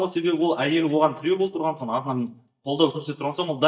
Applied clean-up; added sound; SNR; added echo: neural mask model DeepFilterNet 3.